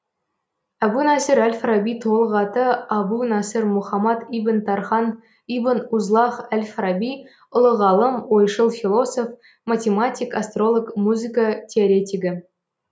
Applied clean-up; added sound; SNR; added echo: none; none; none; none.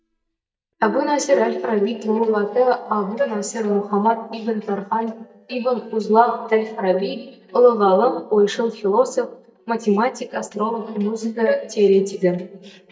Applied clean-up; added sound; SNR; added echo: neural mask model DeepFilterNet 3.